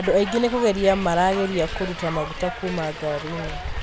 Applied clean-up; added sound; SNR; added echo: none; Hiss; 8 dB; none.